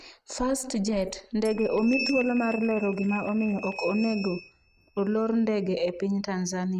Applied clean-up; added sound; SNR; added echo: neural mask model RNNoise.